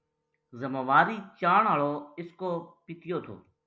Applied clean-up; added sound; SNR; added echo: none; none; none; none.